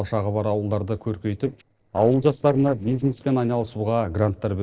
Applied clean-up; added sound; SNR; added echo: neural separator model SepFormer DNS4.